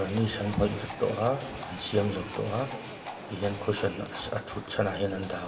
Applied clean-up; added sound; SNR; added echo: none; Livestock, farm animals, working animals; 10 dB; reverberation time 1.2 s.